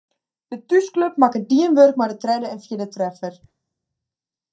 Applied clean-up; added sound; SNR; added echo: neural mask model DeepFilterNet 3.